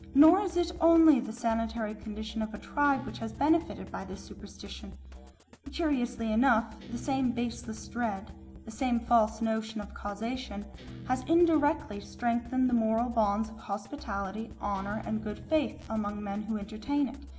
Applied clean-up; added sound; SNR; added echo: none; Drum kit + Guitar; 16 dB; none.